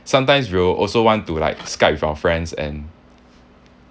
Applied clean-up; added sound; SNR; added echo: none; none; none; none.